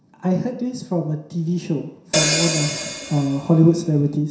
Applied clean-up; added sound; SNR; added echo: none; Hi-hat; 4 dB; reverberation time 0.7 s.